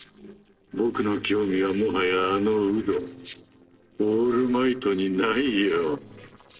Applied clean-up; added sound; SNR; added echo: neural separator model SepFormer DNS4.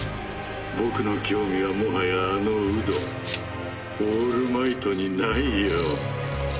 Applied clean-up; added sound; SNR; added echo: none; Rattle; 15 dB; none.